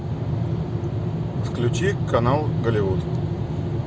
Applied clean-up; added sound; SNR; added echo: none; none; none; none.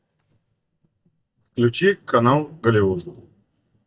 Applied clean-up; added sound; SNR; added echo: neural mask model DeepFilterNet 3.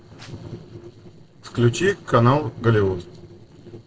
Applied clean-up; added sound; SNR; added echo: neural separator model SepFormer DNS4.